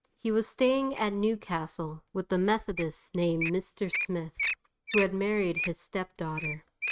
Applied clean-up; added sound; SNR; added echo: neural mask model RNNoise.